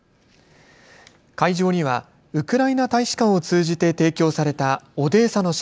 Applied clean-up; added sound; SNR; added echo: none; none; none; none.